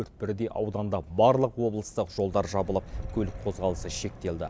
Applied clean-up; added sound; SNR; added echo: none; none; none; none.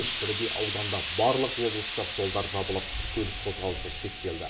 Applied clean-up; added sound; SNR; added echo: none; Explosion; -1 dB; reverberation time 0.5 s.